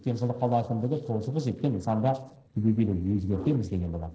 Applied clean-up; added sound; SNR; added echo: neural separator model SepFormer DNS4.